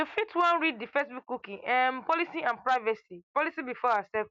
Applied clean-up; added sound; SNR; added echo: none; none; none; none.